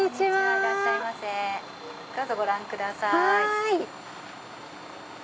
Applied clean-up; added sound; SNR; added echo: none; Domestic sounds, home sounds; 16 dB; none.